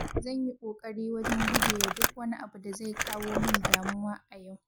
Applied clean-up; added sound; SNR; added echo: none; Crumpling, crinkling; -3 dB; none.